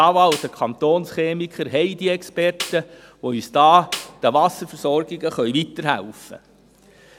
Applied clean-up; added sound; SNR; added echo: none; Snare drum; 16 dB; none.